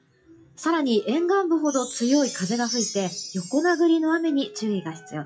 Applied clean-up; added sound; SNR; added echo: classical method WPE with log-MMSE.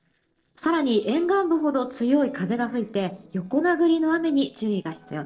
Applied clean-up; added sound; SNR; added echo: neural separator model SepFormer DNS4.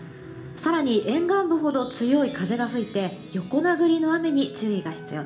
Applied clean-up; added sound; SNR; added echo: none; Chime; 11 dB; reverberation time 0.4 s.